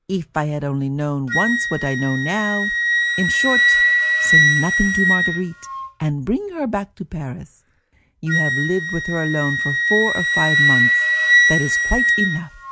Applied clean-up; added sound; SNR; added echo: none; Wind instrument, woodwind instrument; -4 dB; none.